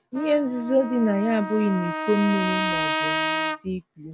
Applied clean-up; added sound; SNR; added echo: none; Trumpet; 4 dB; none.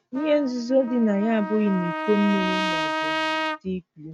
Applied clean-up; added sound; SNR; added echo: neural mask model RNNoise.